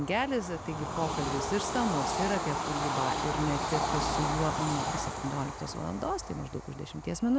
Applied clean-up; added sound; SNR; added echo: none; Train / Bird vocalization, bird call, bird song; 1 dB; none.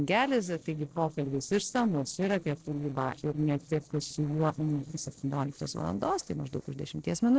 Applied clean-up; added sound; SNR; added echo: neural separator model SepFormer DNS4.